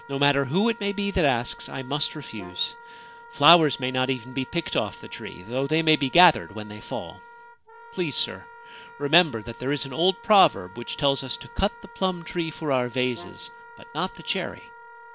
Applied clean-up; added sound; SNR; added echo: none; Brass instrument + Wind instrument, woodwind instrument; 19 dB; none.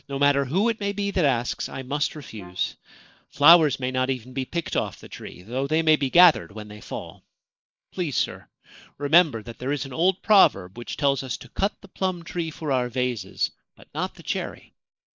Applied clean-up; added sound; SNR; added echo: neural mask model Resemble Enhance denoiser.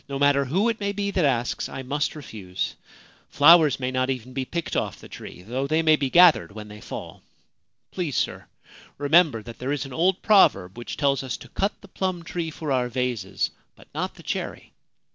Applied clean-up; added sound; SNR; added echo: none; none; none; none.